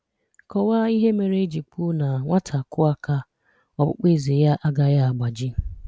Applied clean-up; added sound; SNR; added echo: none; none; none; none.